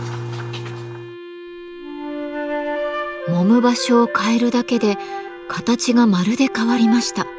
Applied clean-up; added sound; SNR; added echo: none; Wind instrument, woodwind instrument; 16 dB; none.